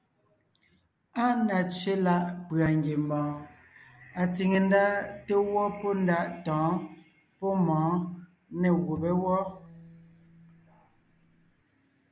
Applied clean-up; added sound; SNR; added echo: none; Bowed string instrument; 19 dB; none.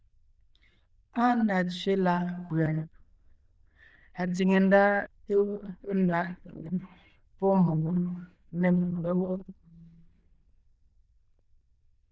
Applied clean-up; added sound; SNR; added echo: neural diffusion model UNIVERSE++.